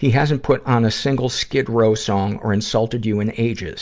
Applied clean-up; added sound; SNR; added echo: none; none; none; none.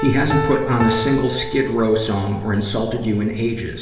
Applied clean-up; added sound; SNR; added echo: none; Piano; 9 dB; reverberation time 1.0 s.